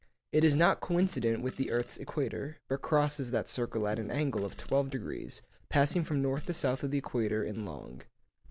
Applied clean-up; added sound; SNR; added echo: none; Fart; 19 dB; none.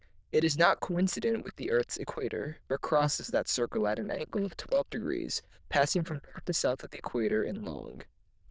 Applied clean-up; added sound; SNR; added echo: neural diffusion model UNIVERSE++.